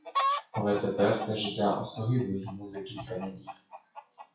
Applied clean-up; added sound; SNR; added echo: classical method WPE with log-MMSE.